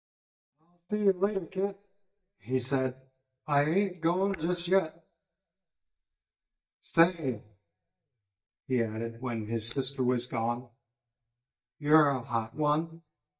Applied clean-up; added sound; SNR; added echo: neural mask model DeepFilterNet 3.